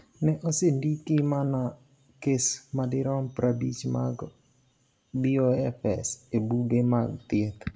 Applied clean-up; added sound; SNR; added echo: none; none; none; reverberation time 0.3 s.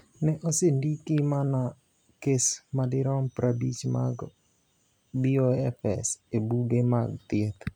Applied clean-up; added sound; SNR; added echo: none; none; none; none.